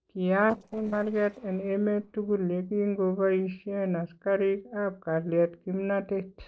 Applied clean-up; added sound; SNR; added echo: neural separator model SepFormer DNS4.